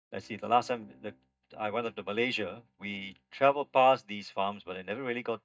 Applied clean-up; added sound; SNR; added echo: neural mask model DeepFilterNet 3.